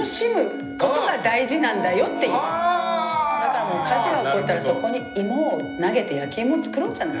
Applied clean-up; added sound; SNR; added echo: none; Trumpet; 18 dB; reverberation time 0.8 s.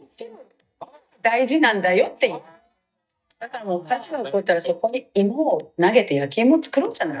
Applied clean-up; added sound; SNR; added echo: neural mask model DeepFilterNet 3.